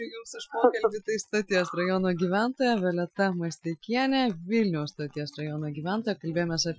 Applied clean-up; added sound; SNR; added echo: classical method Wiener filter.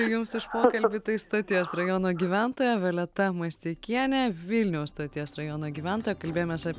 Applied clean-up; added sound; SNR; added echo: none; none; none; none.